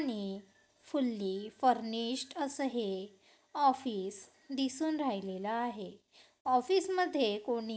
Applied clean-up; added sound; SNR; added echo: none; none; none; none.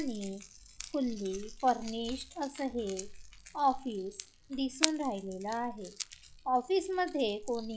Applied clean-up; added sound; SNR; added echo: classical method log-MMSE.